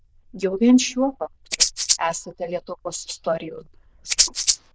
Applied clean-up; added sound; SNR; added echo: neural diffusion model UNIVERSE++.